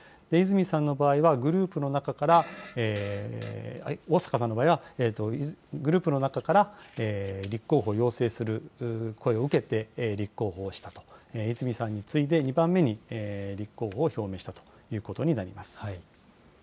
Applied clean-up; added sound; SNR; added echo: none; Fart; 17 dB; none.